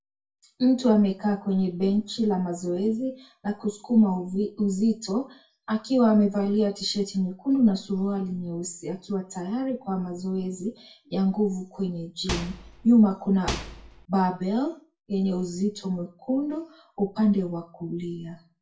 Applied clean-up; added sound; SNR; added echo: none; Microwave oven; 8 dB; reverberation time 0.2 s.